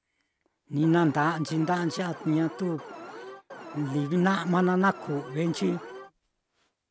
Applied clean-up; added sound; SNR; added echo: none; Alarm; 14 dB; none.